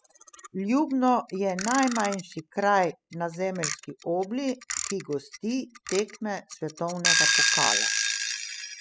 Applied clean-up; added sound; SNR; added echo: classical method spectral subtraction.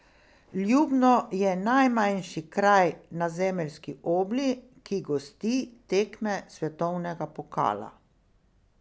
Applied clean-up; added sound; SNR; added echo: none; none; none; none.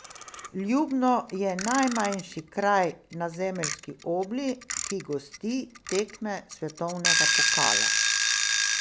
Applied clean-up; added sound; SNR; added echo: none; Alarm / Clock; 0 dB; none.